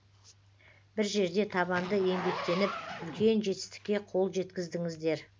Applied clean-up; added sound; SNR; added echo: none; Zipper (clothing); 12 dB; none.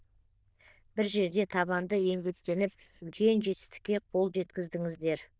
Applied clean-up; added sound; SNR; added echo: neural diffusion model UNIVERSE++.